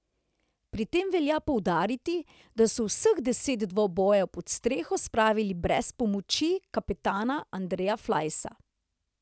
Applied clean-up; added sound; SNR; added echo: none; none; none; none.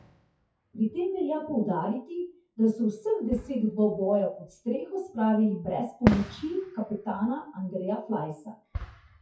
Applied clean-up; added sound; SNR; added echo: classical method WPE with log-MMSE.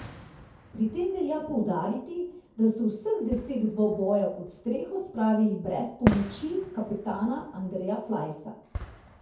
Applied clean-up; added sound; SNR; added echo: none; Fireworks; 10 dB; reverberation time 0.6 s.